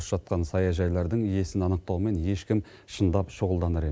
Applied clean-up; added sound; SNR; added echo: none; none; none; none.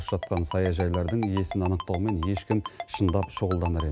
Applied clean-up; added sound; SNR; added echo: none; Ringtone; 11 dB; none.